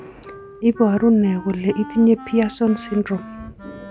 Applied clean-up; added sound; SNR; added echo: none; Wind instrument, woodwind instrument; 18 dB; none.